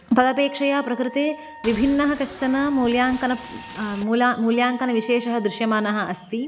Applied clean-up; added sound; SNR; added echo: none; Boat, Water vehicle + Wind instrument, woodwind instrument; 18 dB; none.